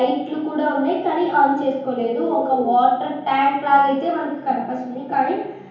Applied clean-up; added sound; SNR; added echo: none; Bird; 5 dB; reverberation time 1.0 s.